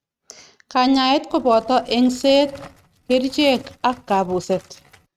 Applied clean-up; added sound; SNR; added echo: neural mask model RNNoise.